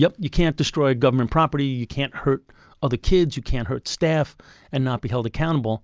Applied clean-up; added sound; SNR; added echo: none; none; none; none.